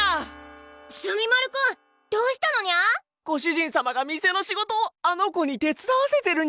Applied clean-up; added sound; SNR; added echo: none; none; none; none.